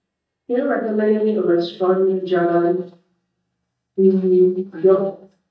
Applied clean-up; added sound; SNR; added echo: neural mask model DeepFilterNet 3.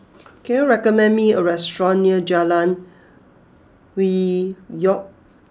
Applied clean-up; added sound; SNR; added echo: none; none; none; none.